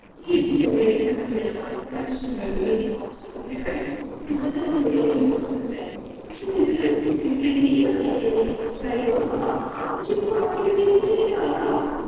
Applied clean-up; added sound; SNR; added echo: neural separator model SepFormer DNS4.